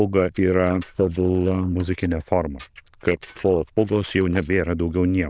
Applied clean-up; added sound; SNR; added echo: neural diffusion model UNIVERSE++.